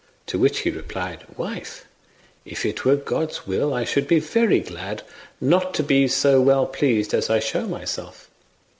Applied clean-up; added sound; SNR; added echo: none; none; none; none.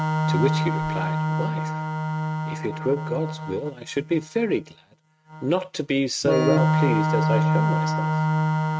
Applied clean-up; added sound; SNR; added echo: neural mask model RNNoise.